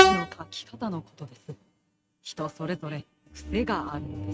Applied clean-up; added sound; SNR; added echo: neural mask model RNNoise.